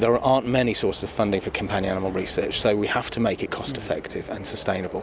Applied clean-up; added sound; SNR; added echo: none; none; none; none.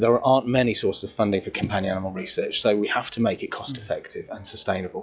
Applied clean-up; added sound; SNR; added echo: classical method log-MMSE.